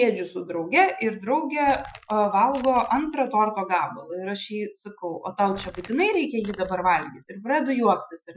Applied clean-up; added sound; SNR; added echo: classical method Wiener filter.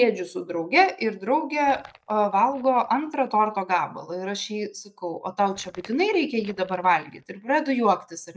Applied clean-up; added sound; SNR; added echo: neural mask model DeepFilterNet 3.